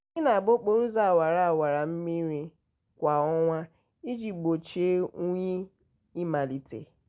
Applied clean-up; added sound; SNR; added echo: none; none; none; none.